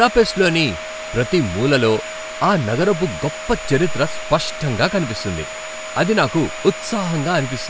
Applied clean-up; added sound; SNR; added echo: none; Domestic sounds, home sounds; 10 dB; none.